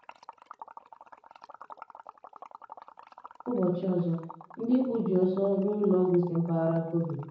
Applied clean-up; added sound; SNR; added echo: none; Liquid; 19 dB; reverberation time 0.7 s.